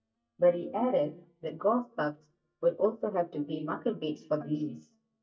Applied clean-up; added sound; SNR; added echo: neural mask model DeepFilterNet 3.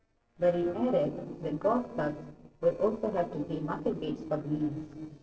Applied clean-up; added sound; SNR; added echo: neural separator model SepFormer DNS4.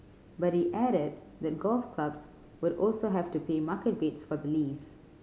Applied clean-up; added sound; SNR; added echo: none; none; none; none.